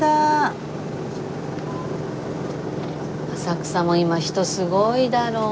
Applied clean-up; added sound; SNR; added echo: none; none; none; none.